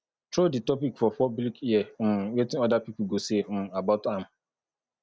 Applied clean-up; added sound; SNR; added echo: none; none; none; none.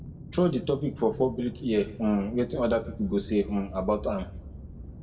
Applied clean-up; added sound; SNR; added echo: none; Aircraft; 13 dB; reverberation time 0.6 s.